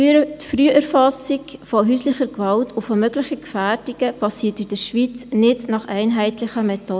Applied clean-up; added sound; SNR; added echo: none; none; none; none.